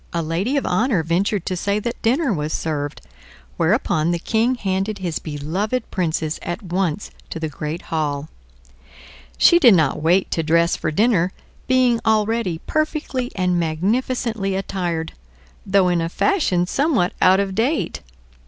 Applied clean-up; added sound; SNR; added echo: none; none; none; none.